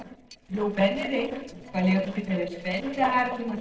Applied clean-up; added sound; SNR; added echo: neural separator model SepFormer DNS4.